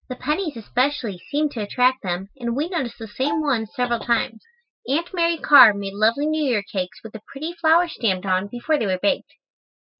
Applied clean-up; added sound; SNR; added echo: classical method spectral subtraction.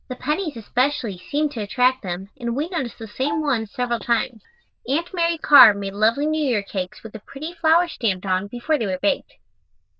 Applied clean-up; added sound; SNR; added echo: neural diffusion model UNIVERSE++.